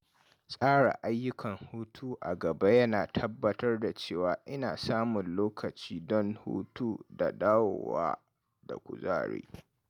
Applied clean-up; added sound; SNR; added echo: none; none; none; none.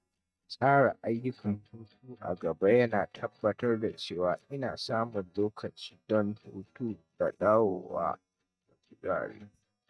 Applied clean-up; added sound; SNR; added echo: neural mask model DeepFilterNet 3.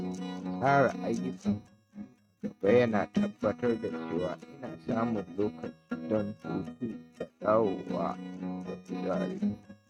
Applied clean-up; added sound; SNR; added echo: neural mask model RNNoise.